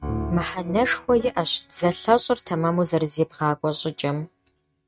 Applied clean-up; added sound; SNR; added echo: neural mask model RNNoise.